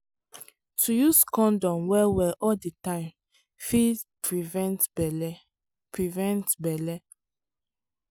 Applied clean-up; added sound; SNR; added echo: none; none; none; none.